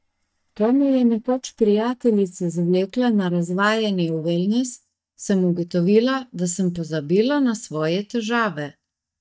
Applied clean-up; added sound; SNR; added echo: neural mask model DeepFilterNet 3.